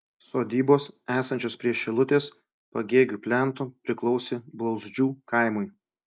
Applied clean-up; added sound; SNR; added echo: none; none; none; none.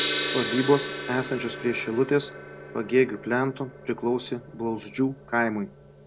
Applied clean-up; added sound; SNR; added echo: none; Gong; 6 dB; none.